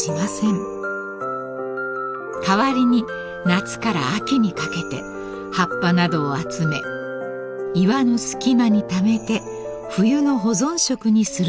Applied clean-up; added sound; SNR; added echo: none; none; none; none.